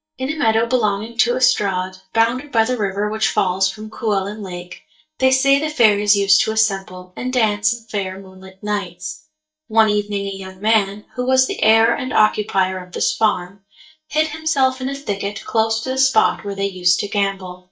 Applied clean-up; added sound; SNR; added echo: neural mask model DeepFilterNet 3.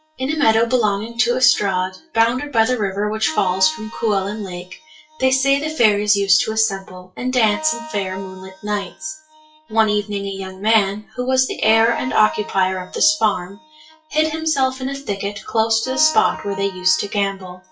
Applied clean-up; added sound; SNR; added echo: classical method WPE with log-MMSE.